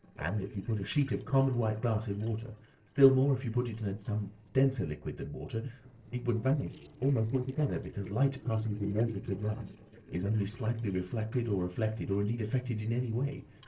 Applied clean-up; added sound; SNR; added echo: neural separator model SepFormer DNS4.